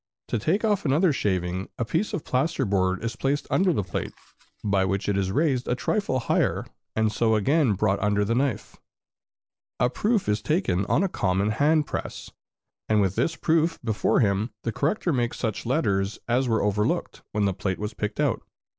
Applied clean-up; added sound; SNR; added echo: neural separator model SepFormer DNS4.